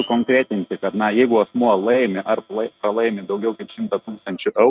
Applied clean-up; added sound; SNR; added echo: neural mask model RNNoise.